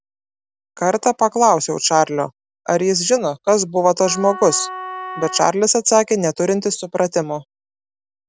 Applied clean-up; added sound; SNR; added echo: none; Wind instrument, woodwind instrument; 13 dB; none.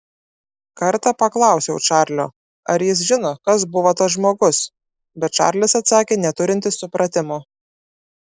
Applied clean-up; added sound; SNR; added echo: neural mask model Resemble Enhance denoiser.